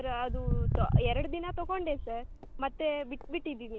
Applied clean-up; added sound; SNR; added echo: none; Walk, footsteps; -2 dB; none.